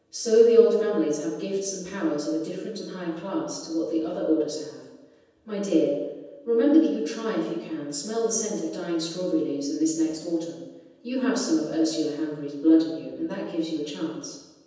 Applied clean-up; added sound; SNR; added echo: none; none; none; reverberation time 1.1 s.